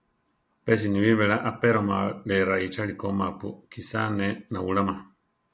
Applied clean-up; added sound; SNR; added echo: none; none; none; none.